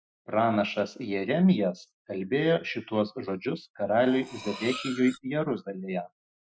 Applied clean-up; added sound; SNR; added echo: classical method Wiener filter.